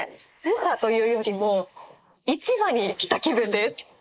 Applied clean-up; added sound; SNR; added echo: neural mask model Resemble Enhance denoiser.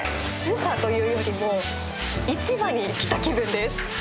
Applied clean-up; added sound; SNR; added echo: none; Tap; 13 dB; none.